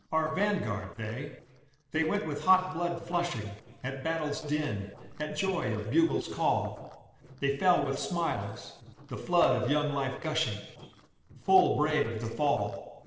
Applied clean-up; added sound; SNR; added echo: neural separator model SepFormer DNS4.